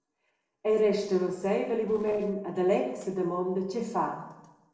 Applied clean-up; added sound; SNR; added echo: neural separator model SepFormer DNS4.